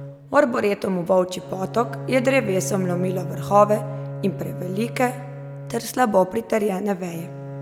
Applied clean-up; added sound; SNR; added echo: none; Bowed string instrument; 11 dB; none.